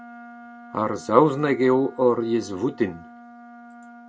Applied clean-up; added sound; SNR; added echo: none; Wind instrument, woodwind instrument; 20 dB; none.